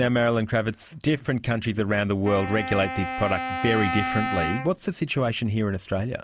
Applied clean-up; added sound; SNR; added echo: none; Wind instrument, woodwind instrument; 6 dB; none.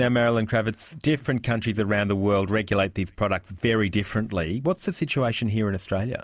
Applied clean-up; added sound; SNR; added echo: none; none; none; none.